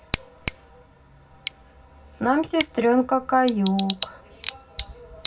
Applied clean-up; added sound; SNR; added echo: none; Tick / Bicycle; 11 dB; reverberation time 0.4 s.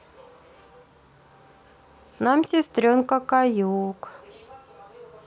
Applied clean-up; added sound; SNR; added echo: none; none; none; none.